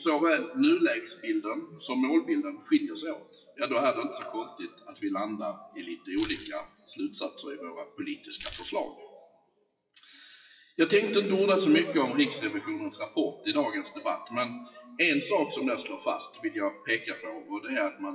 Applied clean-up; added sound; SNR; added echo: classical method WPE with log-MMSE.